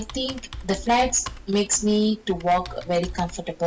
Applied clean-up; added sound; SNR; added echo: none; Computer keyboard; 14 dB; none.